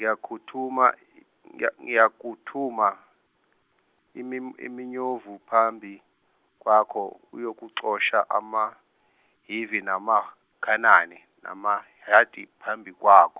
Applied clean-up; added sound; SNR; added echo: none; none; none; none.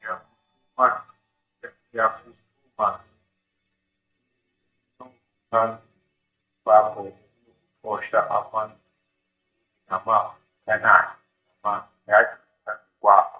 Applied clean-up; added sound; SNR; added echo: neural mask model DeepFilterNet 3.